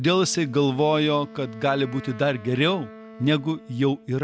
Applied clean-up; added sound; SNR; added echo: none; Wind instrument, woodwind instrument; 20 dB; none.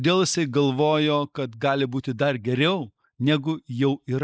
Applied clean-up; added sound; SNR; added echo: neural mask model Resemble Enhance denoiser.